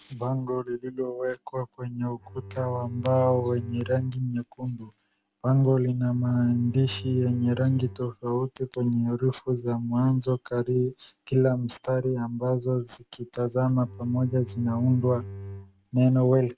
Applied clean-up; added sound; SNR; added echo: none; Bowed string instrument; 14 dB; none.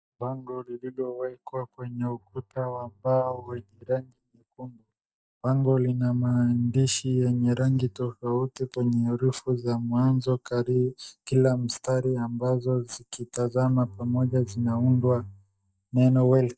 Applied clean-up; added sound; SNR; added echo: neural mask model DeepFilterNet 3.